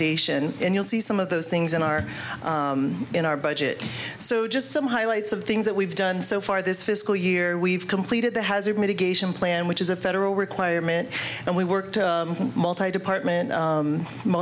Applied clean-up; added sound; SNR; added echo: none; none; none; none.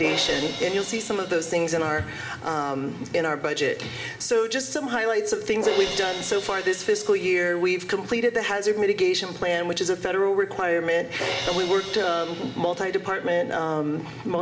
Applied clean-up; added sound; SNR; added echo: none; Crash cymbal; 13 dB; reverberation time 1.2 s.